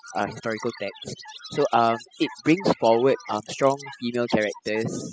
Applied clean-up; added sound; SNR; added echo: classical method spectral subtraction.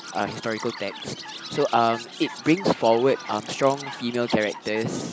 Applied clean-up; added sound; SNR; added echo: none; Chirp, tweet; 13 dB; none.